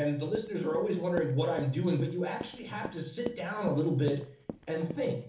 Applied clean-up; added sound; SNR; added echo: none; Run; 13 dB; reverberation time 1.2 s.